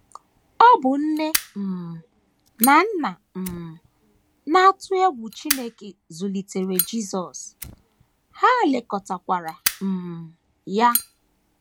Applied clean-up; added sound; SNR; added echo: none; Fire; 10 dB; none.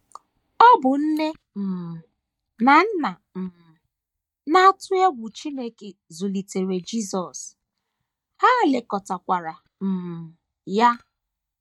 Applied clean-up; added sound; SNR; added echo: neural mask model DeepFilterNet 3.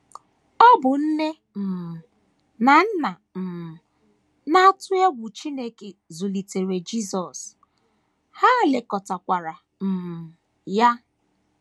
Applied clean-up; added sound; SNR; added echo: none; none; none; none.